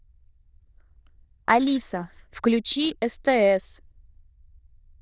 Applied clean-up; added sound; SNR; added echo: neural diffusion model UNIVERSE++.